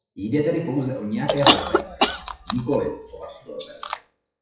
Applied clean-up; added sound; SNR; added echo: classical method WPE with log-MMSE.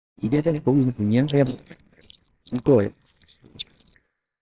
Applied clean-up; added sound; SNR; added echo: neural separator model SepFormer WHAMR!.